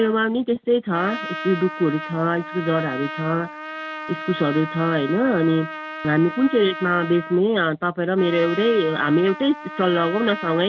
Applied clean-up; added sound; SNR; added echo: none; Trumpet; 11 dB; none.